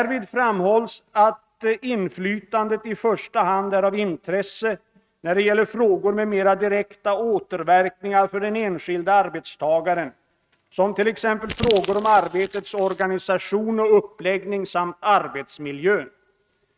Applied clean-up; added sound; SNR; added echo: neural mask model RNNoise.